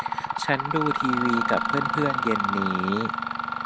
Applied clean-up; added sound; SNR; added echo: none; Mechanisms; -1 dB; none.